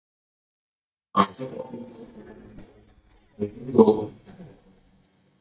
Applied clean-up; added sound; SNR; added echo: neural mask model DeepFilterNet 3.